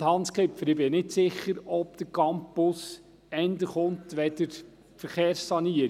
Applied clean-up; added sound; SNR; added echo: none; none; none; none.